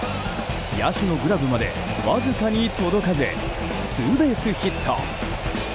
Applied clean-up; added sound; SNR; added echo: none; none; none; none.